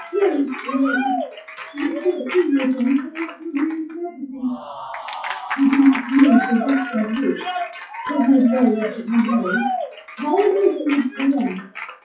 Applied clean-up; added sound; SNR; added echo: classical method WPE with log-MMSE.